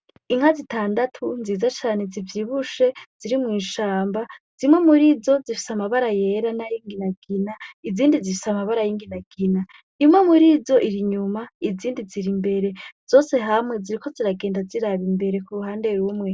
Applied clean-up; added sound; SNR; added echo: none; none; none; none.